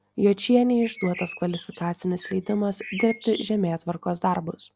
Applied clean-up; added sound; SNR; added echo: none; Bird; 14 dB; none.